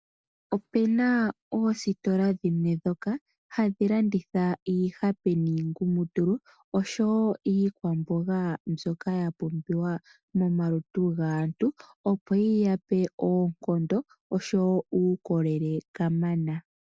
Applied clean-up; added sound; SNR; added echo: none; none; none; none.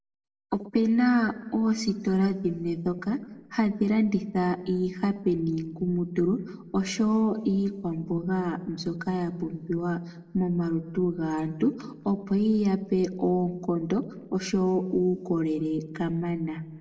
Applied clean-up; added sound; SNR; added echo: none; none; none; reverberation time 0.9 s.